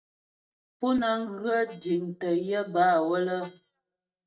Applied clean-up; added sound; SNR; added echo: neural mask model DeepFilterNet 3.